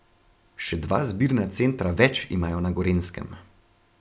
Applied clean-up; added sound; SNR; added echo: none; none; none; none.